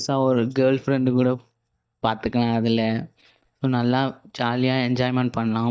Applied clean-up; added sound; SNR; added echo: neural mask model DeepFilterNet 3.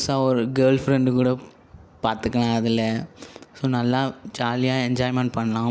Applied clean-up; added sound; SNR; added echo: none; none; none; none.